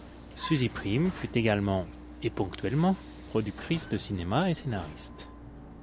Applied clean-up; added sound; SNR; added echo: none; Vehicle; 13 dB; none.